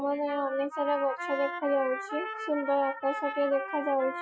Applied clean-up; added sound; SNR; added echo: classical method Wiener filter.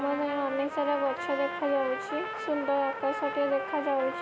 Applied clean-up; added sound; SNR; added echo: none; Trumpet; 7 dB; none.